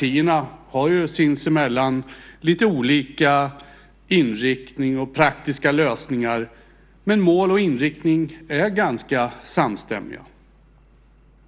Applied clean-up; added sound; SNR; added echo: none; none; none; none.